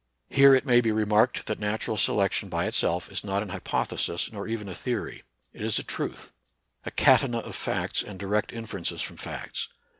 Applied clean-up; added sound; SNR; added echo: none; none; none; none.